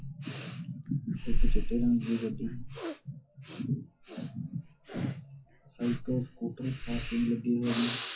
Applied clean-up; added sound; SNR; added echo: classical method WPE with log-MMSE.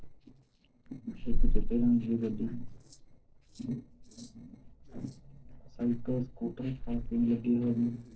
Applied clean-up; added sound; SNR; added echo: neural separator model SepFormer DNS4.